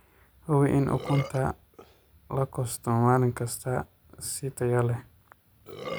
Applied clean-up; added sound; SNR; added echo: none; Burping, eructation; 16 dB; none.